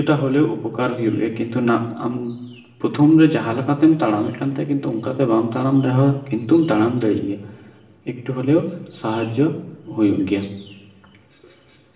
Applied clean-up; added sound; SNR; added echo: none; none; none; reverberation time 0.9 s.